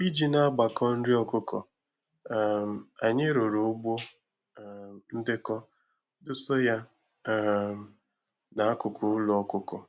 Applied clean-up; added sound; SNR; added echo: none; none; none; none.